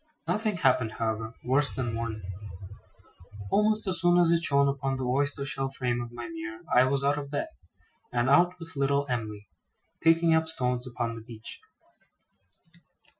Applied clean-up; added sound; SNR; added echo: classical method Wiener filter.